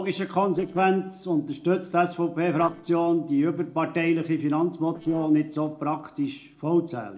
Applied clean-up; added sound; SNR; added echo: neural separator model SepFormer DNS4.